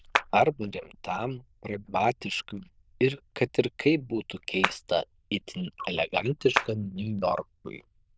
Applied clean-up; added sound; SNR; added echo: neural diffusion model UNIVERSE++.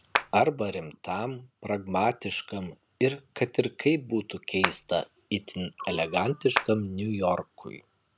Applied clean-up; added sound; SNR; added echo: none; Clapping; 0 dB; none.